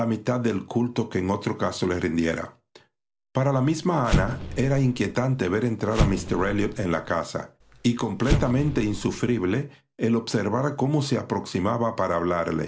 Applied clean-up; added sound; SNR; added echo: none; Explosion; 4 dB; none.